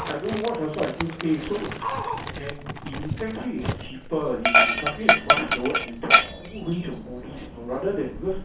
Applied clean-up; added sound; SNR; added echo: none; Dog; -4 dB; reverberation time 0.6 s.